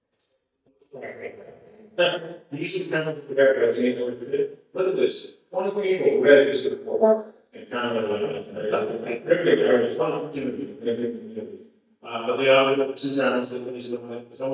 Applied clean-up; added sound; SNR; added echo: neural mask model DeepFilterNet 3.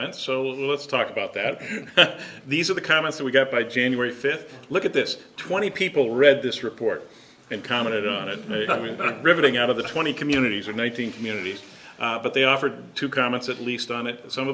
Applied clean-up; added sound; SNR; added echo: none; none; none; none.